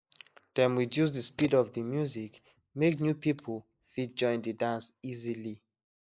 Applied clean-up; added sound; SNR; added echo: neural mask model Resemble Enhance denoiser.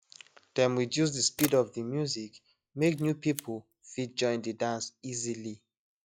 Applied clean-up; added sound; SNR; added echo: classical method log-MMSE.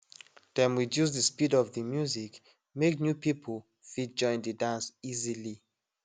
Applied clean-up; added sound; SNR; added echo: none; none; none; none.